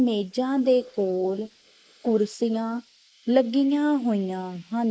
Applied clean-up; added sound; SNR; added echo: neural mask model Resemble Enhance denoiser.